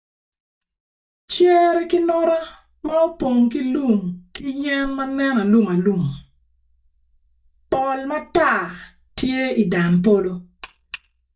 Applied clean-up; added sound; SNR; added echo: neural mask model DeepFilterNet 3.